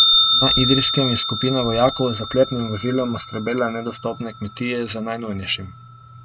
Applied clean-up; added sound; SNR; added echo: none; Bell; 0 dB; none.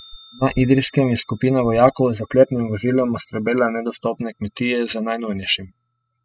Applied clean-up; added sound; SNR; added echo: classical method spectral subtraction.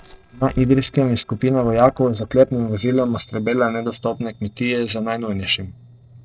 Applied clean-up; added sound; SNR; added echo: neural separator model SepFormer DNS4.